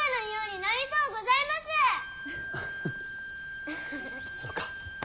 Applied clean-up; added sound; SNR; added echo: none; Bowed string instrument; 9 dB; none.